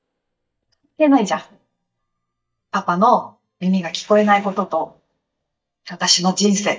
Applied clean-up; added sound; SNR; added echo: neural mask model DeepFilterNet 3.